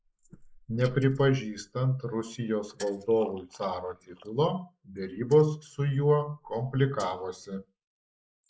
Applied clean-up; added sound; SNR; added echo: neural mask model Resemble Enhance denoiser.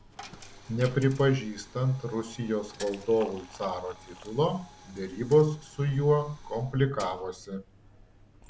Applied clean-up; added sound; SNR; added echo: none; Liquid + Coin (dropping); 19 dB; none.